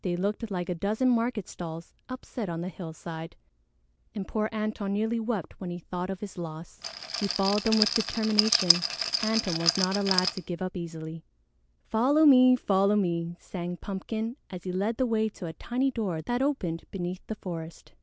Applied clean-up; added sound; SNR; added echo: none; Rattle; 1 dB; none.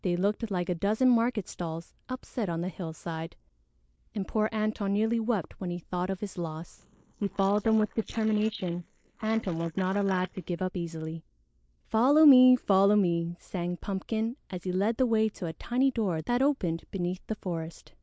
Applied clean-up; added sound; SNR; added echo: neural mask model Resemble Enhance denoiser.